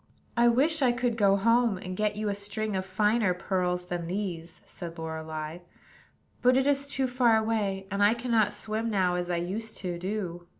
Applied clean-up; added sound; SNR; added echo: none; none; none; none.